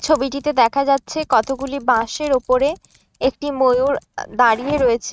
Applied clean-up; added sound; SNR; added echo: neural mask model RNNoise.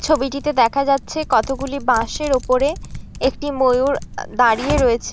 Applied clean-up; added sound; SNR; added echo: none; Typing; 12 dB; none.